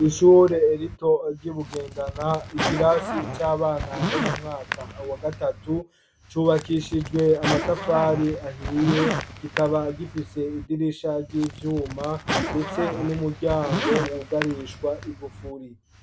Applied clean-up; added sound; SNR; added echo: none; Zipper (clothing); 7 dB; none.